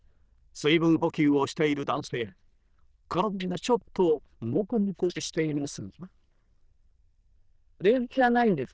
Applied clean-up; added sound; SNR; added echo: neural diffusion model UNIVERSE++.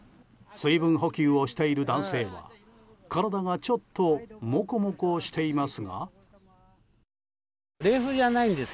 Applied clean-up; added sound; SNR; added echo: none; none; none; none.